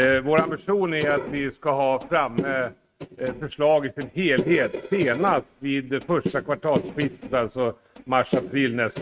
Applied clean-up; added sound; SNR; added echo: neural mask model RNNoise.